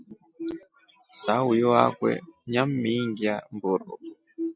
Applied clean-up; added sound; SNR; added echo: none; none; none; none.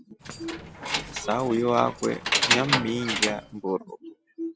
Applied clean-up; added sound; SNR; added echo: none; Keys jangling; 1 dB; none.